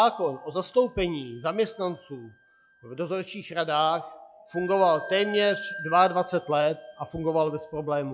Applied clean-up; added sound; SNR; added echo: classical method log-MMSE.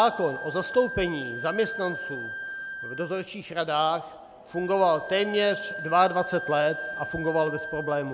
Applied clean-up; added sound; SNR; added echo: none; Wind instrument, woodwind instrument; 10 dB; none.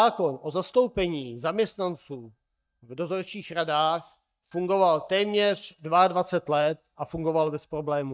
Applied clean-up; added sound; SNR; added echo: neural mask model DeepFilterNet 3.